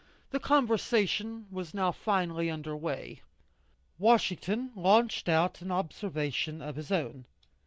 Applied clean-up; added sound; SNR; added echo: none; none; none; none.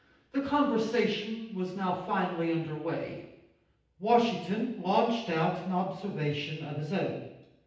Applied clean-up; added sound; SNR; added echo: none; none; none; reverberation time 0.9 s.